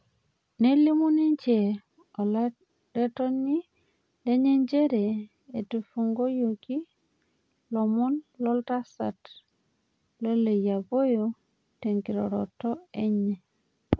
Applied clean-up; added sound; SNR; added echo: none; none; none; none.